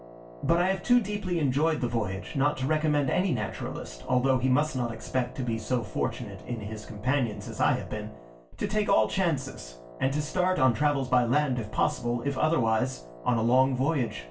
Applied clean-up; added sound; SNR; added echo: none; Wind instrument, woodwind instrument; 19 dB; reverberation time 0.2 s.